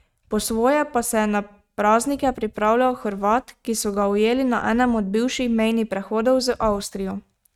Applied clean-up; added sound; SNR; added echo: neural mask model RNNoise.